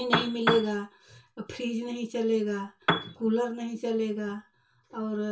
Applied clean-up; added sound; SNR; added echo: none; Piano; -3 dB; reverberation time 0.2 s.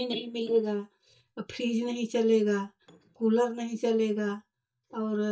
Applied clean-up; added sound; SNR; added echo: neural mask model DeepFilterNet 3.